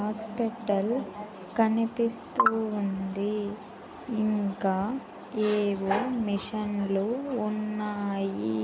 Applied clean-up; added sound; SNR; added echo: none; none; none; none.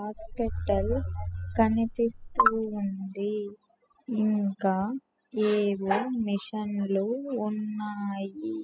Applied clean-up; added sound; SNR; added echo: classical method spectral subtraction.